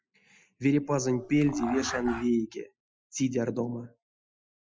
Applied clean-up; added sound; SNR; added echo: classical method Wiener filter.